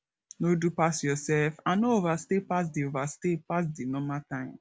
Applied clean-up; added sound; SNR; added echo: none; none; none; none.